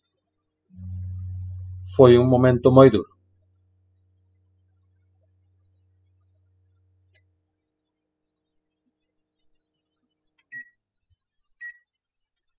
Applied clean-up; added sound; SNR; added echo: classical method spectral subtraction.